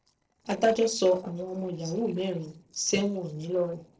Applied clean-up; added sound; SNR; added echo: neural separator model SepFormer DNS4.